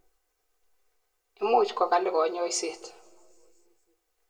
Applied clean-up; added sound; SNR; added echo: none; none; none; reverberation time 1.2 s.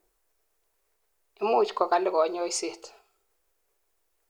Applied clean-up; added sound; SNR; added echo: none; none; none; none.